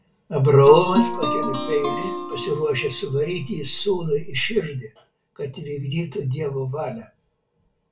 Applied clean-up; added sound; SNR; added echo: none; Guitar; 4 dB; reverberation time 0.2 s.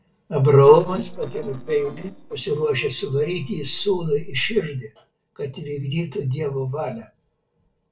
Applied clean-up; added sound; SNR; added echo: neural separator model SepFormer DNS4.